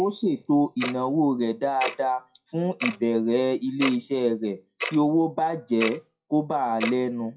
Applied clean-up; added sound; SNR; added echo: classical method WPE with log-MMSE.